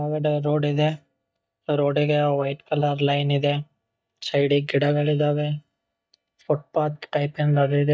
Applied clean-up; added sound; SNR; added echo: neural mask model DeepFilterNet 3.